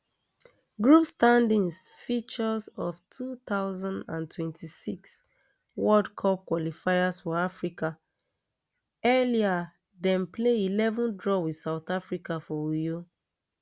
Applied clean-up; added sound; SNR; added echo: none; none; none; none.